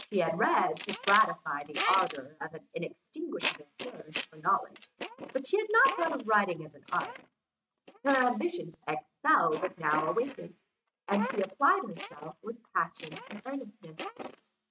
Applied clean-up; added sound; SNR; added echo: neural mask model RNNoise.